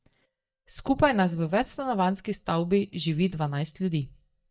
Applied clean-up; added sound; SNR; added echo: neural mask model DeepFilterNet 3.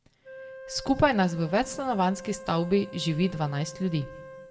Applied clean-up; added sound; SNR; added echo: none; Wind instrument, woodwind instrument; 16 dB; reverberation time 1.5 s.